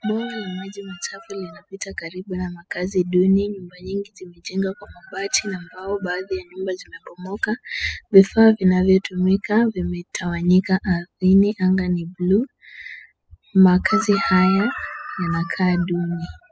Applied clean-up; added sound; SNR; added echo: classical method spectral subtraction.